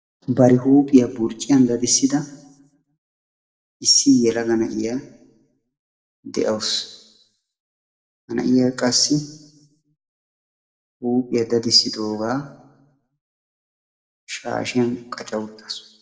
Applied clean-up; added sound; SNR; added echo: none; none; none; reverberation time 0.8 s.